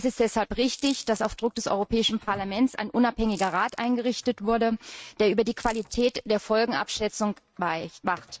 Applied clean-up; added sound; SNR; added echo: neural mask model RNNoise.